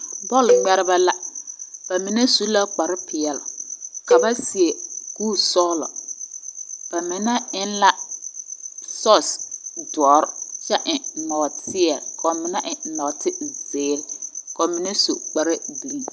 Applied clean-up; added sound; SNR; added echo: none; Cowbell; 2 dB; none.